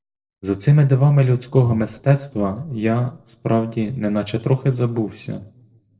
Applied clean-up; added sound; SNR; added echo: neural separator model SepFormer DNS4.